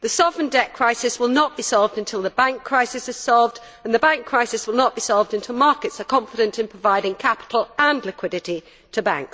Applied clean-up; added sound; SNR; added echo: none; none; none; none.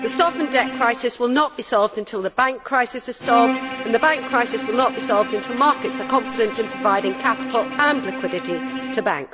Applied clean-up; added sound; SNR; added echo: none; Bowed string instrument; 8 dB; none.